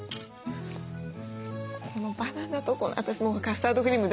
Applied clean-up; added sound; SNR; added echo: none; none; none; none.